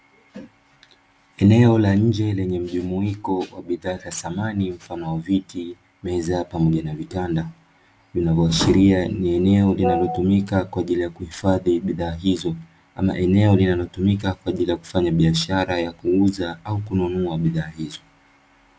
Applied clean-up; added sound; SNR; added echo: none; none; none; none.